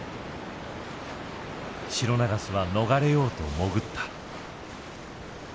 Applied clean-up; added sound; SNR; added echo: none; none; none; none.